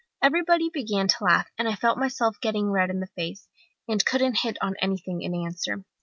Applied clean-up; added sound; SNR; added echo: none; none; none; none.